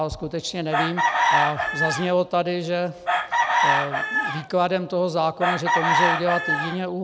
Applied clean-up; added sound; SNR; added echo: none; Chicken, rooster; -2 dB; none.